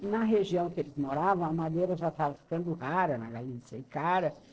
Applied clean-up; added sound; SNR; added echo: neural separator model SepFormer DNS4.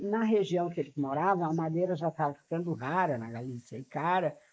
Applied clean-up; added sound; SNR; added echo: neural mask model Resemble Enhance denoiser.